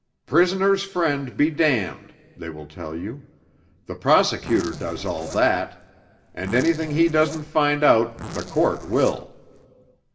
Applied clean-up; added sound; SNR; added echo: none; Zipper (clothing); 15 dB; reverberation time 1.7 s.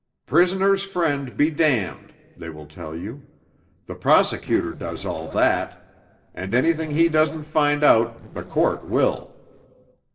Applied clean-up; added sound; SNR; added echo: neural separator model SepFormer DNS4.